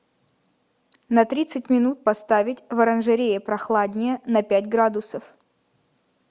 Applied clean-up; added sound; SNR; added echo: none; none; none; none.